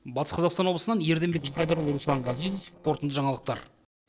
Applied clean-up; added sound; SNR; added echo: neural separator model SepFormer DNS4.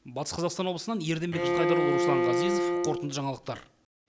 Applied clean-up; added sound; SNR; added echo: none; Bowed string instrument; -5 dB; none.